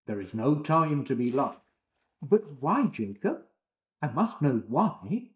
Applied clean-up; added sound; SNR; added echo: neural mask model DeepFilterNet 3.